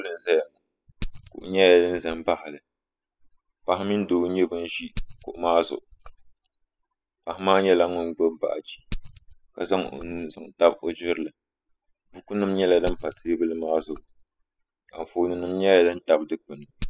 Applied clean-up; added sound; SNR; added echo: classical method spectral subtraction.